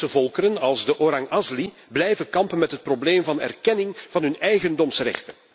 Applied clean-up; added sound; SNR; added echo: none; none; none; none.